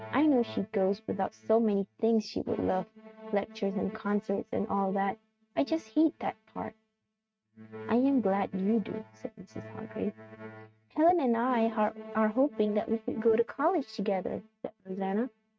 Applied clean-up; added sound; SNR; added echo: neural mask model RNNoise.